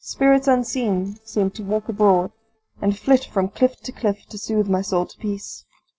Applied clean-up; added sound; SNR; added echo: neural separator model SepFormer DNS4.